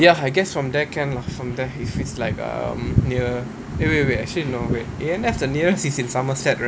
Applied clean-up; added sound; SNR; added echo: none; none; none; none.